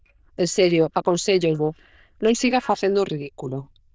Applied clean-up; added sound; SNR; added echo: neural diffusion model UNIVERSE++.